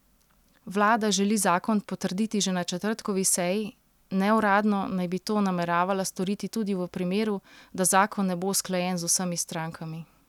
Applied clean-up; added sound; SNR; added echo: none; none; none; none.